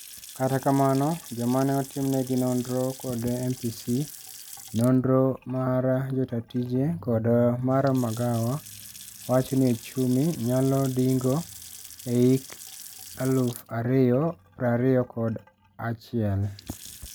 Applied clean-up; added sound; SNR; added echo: none; Sink (filling or washing) / Water tap, faucet / Splash, splatter; 19 dB; none.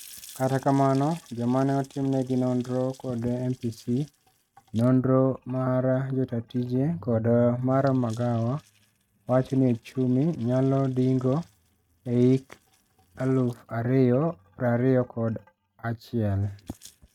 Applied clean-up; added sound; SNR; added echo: neural mask model RNNoise.